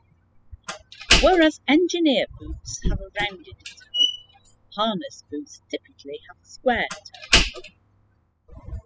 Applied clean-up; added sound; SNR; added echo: classical method spectral subtraction.